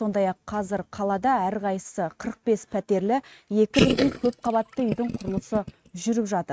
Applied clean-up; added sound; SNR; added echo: neural mask model RNNoise.